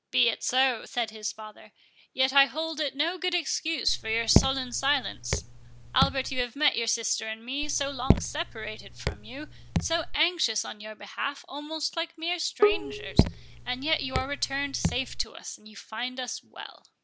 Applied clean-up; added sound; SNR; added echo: none; Raindrop / Drip + Bowed string instrument; -1 dB; none.